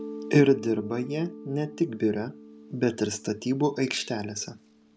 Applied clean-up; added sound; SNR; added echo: none; Mallet percussion; 15 dB; none.